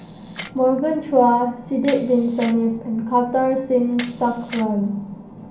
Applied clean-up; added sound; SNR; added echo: none; Camera; 17 dB; reverberation time 0.5 s.